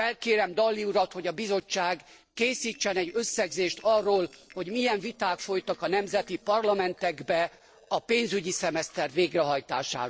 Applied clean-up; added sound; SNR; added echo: neural separator model SepFormer DNS4.